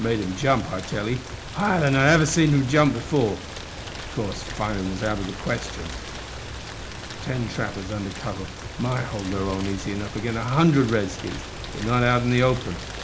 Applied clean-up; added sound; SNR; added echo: none; Rain; 10 dB; reverberation time 0.4 s.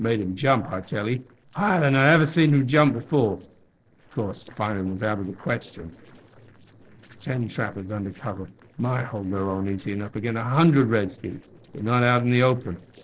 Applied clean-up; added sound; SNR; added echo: neural separator model SepFormer DNS4.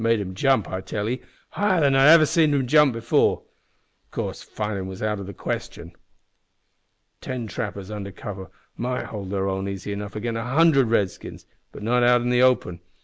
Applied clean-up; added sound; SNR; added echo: none; none; none; none.